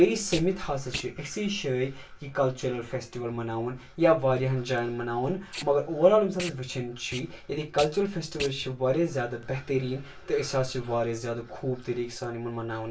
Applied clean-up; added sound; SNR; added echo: none; Packing tape, duct tape; 18 dB; reverberation time 0.2 s.